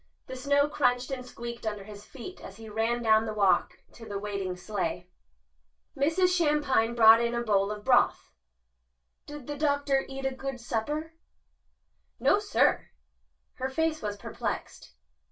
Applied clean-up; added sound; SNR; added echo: none; none; none; reverberation time 0.2 s.